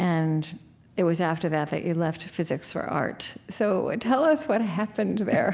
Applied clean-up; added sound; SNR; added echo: none; none; none; none.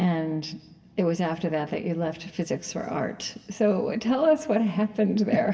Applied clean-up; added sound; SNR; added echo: none; none; none; reverberation time 1.3 s.